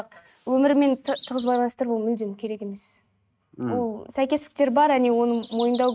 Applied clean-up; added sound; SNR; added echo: neural mask model RNNoise.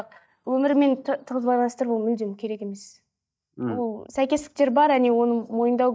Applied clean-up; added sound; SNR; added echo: neural mask model DeepFilterNet 3.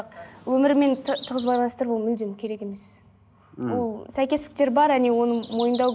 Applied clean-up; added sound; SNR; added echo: none; Chirp, tweet; 12 dB; none.